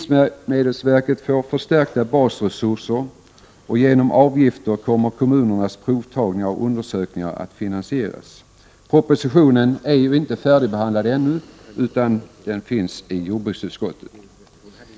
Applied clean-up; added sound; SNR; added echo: none; none; none; none.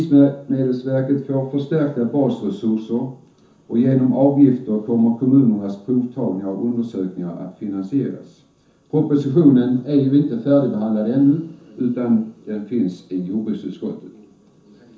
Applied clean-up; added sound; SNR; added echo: none; none; none; reverberation time 0.9 s.